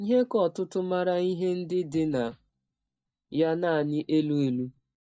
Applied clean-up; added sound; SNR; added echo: neural mask model DeepFilterNet 3.